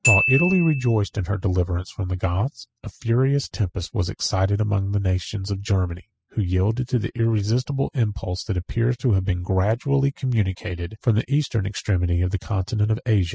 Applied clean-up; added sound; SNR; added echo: classical method spectral subtraction.